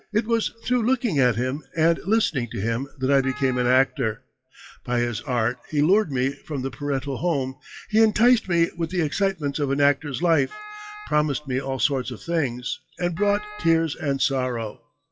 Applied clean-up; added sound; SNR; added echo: classical method WPE with log-MMSE.